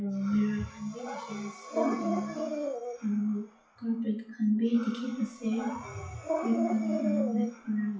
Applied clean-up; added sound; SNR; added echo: classical method WPE with log-MMSE.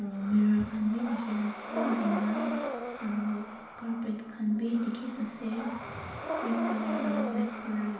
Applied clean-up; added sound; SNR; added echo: none; Breathing; 7 dB; reverberation time 0.8 s.